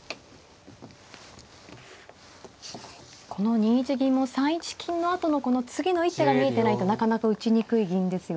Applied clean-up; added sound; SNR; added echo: none; none; none; none.